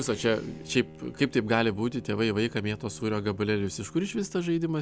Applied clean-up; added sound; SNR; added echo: none; Bowed string instrument; 19 dB; none.